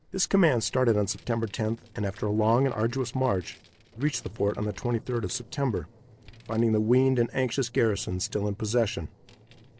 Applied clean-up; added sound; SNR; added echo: neural separator model SepFormer DNS4.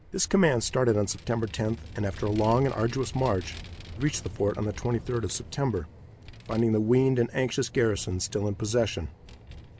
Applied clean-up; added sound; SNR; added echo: none; Vehicle; 15 dB; none.